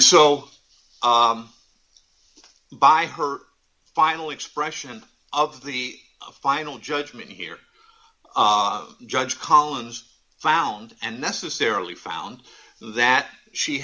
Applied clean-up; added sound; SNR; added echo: none; none; none; none.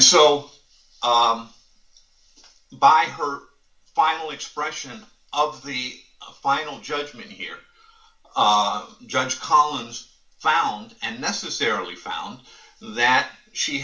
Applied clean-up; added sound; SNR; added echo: none; none; none; reverberation time 0.2 s.